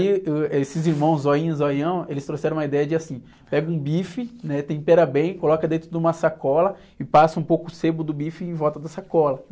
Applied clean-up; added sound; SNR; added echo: none; none; none; none.